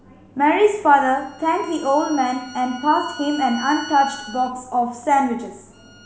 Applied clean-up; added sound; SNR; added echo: none; Bowed string instrument; 18 dB; none.